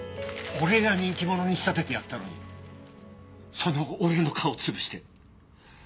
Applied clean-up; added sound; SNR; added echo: none; none; none; none.